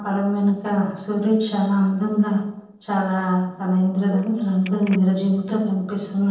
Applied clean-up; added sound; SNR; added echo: neural separator model SepFormer DNS4.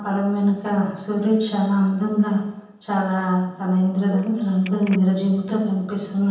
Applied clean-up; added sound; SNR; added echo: none; Telephone; 18 dB; reverberation time 0.9 s.